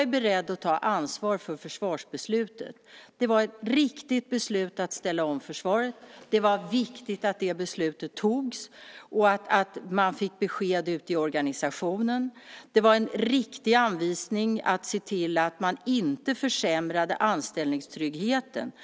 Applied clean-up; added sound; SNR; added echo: none; none; none; none.